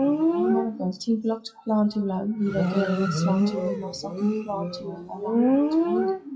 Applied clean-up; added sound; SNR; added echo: classical method WPE with log-MMSE.